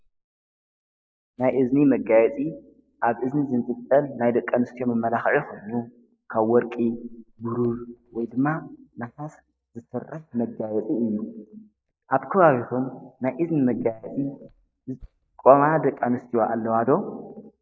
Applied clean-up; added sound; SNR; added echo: neural mask model DeepFilterNet 3.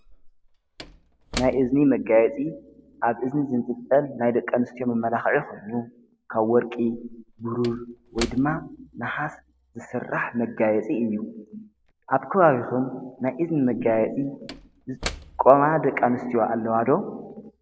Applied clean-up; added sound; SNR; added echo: none; Slam / Wood; 19 dB; none.